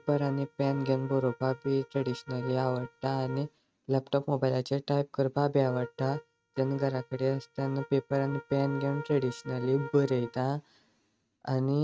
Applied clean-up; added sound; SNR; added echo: neural mask model RNNoise.